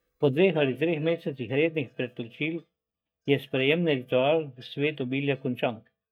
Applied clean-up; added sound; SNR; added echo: neural mask model DeepFilterNet 3.